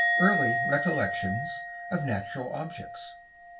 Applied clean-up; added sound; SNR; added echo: none; Musical instrument; 0 dB; reverberation time 0.2 s.